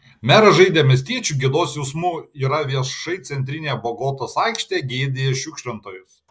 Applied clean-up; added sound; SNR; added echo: none; none; none; none.